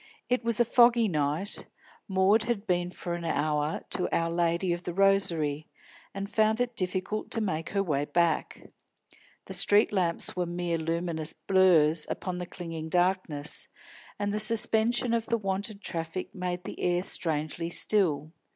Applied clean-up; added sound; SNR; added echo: none; none; none; none.